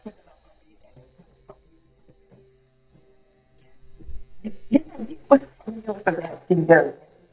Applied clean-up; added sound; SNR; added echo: neural mask model DeepFilterNet 3.